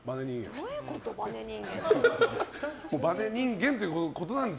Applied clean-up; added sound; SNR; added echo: none; none; none; none.